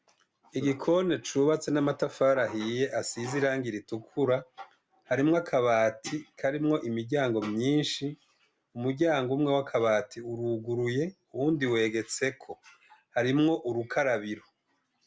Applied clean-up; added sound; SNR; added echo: none; none; none; none.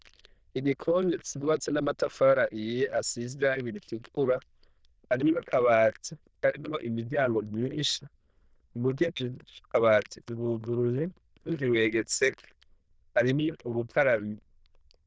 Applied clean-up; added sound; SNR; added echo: neural diffusion model UNIVERSE++.